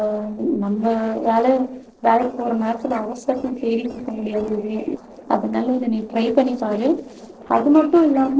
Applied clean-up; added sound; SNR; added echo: neural separator model SepFormer DNS4.